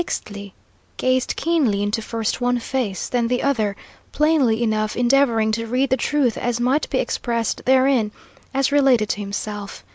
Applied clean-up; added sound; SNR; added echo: none; none; none; none.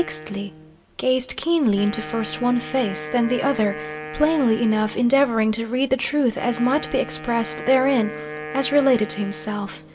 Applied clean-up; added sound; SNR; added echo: none; Wind instrument, woodwind instrument; 13 dB; reverberation time 1.9 s.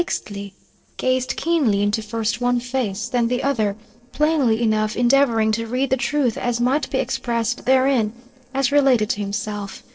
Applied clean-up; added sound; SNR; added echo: neural separator model SepFormer DNS4.